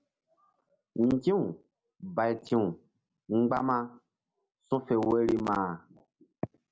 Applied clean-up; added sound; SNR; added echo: none; none; none; none.